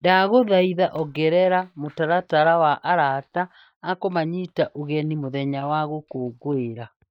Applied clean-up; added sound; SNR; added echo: neural mask model DeepFilterNet 3.